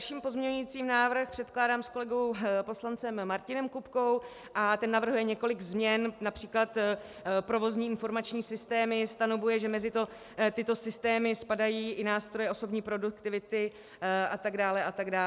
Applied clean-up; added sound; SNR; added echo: none; none; none; none.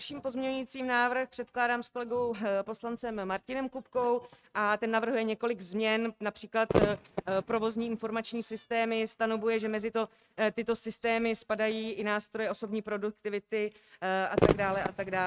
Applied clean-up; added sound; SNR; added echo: neural mask model RNNoise.